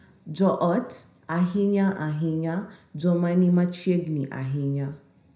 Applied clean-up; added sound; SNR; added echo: none; none; none; reverberation time 0.5 s.